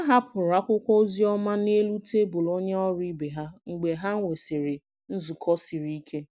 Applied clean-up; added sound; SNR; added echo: none; none; none; none.